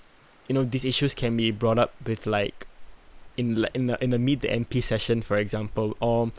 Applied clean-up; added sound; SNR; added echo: neural mask model Resemble Enhance denoiser.